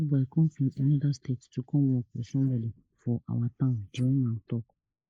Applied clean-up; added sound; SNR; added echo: neural mask model Resemble Enhance denoiser.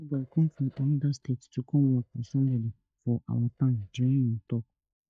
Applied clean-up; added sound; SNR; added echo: neural mask model DeepFilterNet 3.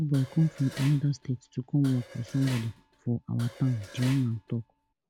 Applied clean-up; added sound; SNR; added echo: none; Dishes, pots, and pans; 18 dB; none.